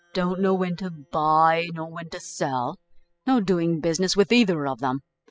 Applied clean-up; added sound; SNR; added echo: classical method spectral subtraction.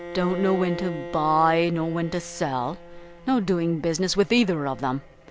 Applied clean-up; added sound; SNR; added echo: none; Bowed string instrument; 14 dB; none.